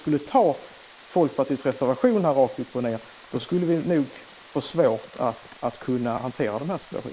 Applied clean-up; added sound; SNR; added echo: neural mask model Resemble Enhance denoiser.